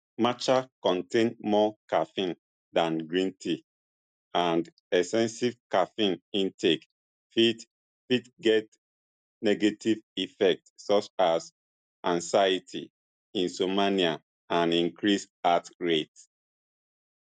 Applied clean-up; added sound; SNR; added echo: none; none; none; none.